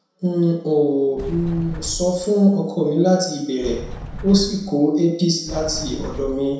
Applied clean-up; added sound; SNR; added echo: none; Sliding door; 12 dB; reverberation time 0.7 s.